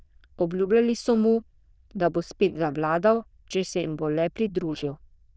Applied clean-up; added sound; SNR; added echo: neural diffusion model UNIVERSE++.